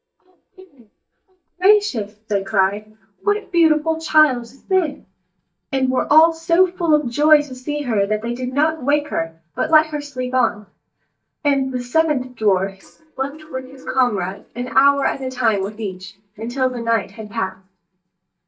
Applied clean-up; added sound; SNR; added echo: neural mask model DeepFilterNet 3.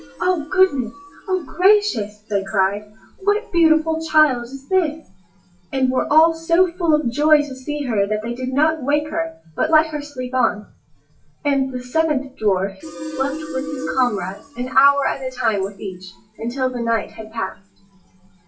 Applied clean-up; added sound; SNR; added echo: classical method WPE with log-MMSE.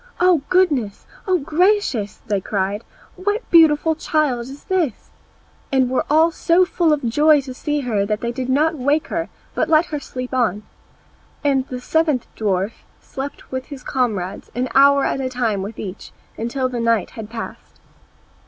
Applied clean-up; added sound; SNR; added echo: none; none; none; none.